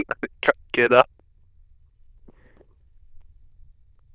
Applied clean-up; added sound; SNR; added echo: neural diffusion model UNIVERSE++.